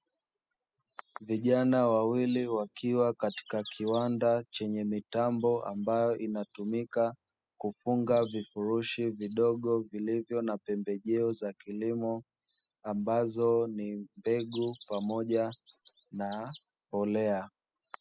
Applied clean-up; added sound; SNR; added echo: classical method spectral subtraction.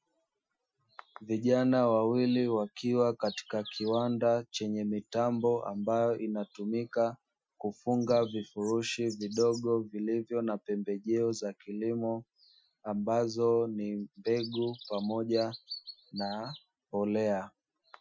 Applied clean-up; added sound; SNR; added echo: classical method Wiener filter.